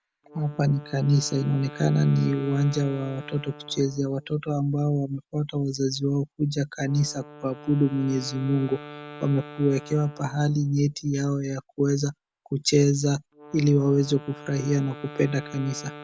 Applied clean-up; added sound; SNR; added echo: none; Wind instrument, woodwind instrument; 19 dB; none.